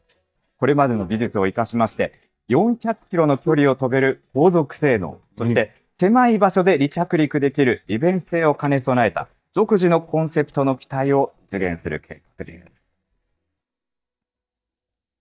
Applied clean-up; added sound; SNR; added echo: neural mask model DeepFilterNet 3.